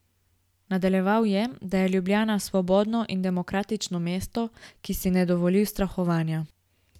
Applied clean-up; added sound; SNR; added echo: none; none; none; none.